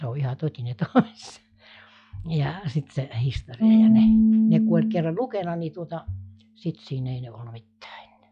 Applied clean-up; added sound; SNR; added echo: classical method log-MMSE.